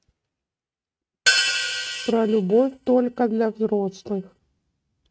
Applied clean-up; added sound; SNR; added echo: neural mask model RNNoise.